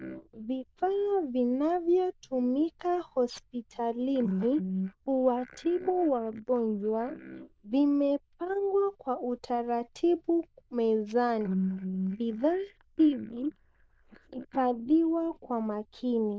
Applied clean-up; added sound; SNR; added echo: neural diffusion model UNIVERSE++.